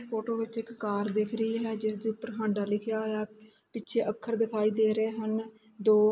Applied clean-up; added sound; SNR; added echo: none; none; none; none.